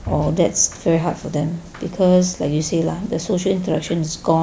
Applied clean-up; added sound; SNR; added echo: none; none; none; none.